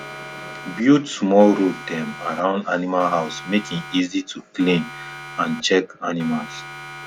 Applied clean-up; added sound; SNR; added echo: none; Siren; 16 dB; none.